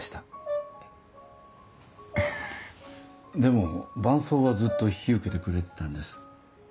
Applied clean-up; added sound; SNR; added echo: none; Bird vocalization, bird call, bird song + Brass instrument; 9 dB; none.